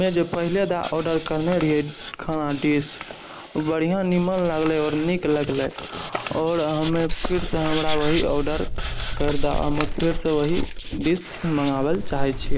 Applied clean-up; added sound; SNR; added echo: neural mask model Resemble Enhance denoiser.